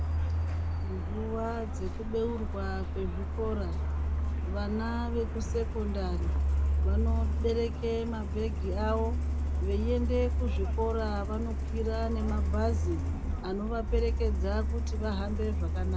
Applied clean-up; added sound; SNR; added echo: none; Truck; -5 dB; none.